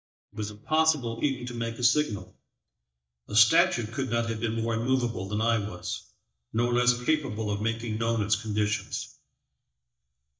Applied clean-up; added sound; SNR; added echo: neural mask model DeepFilterNet 3.